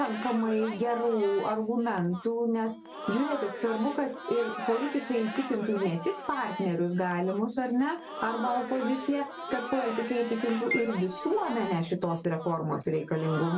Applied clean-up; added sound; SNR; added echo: none; Marimba, xylophone + Crowd; 10 dB; none.